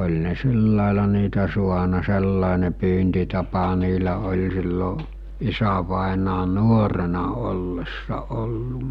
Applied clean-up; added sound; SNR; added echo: none; none; none; none.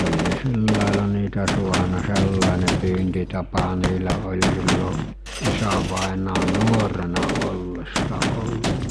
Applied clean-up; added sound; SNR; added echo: none; Gunshot, gunfire; 1 dB; none.